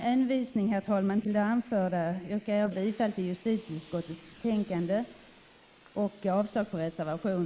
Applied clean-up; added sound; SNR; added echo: neural mask model Resemble Enhance denoiser.